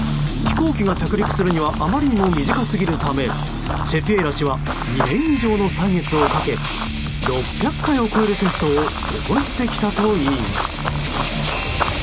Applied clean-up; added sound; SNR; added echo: none; Run; 9 dB; none.